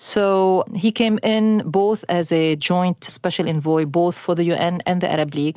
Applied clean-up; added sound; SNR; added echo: none; none; none; none.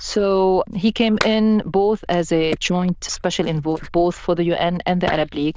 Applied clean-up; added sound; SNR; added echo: neural diffusion model UNIVERSE++.